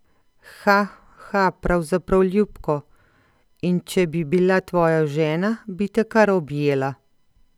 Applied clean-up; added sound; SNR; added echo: none; none; none; none.